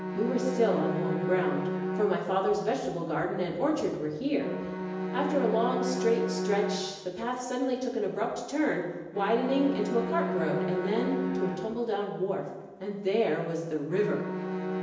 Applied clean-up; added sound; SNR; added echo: none; Bowed string instrument; 5 dB; reverberation time 1.0 s.